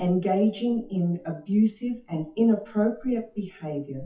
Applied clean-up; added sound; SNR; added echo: classical method WPE with log-MMSE.